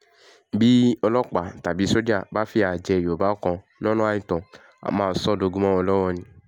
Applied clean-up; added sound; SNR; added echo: none; none; none; none.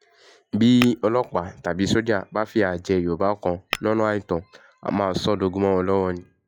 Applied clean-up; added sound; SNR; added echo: classical method log-MMSE.